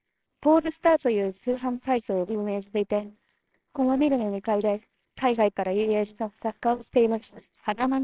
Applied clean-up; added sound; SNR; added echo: neural separator model SepFormer WHAMR!.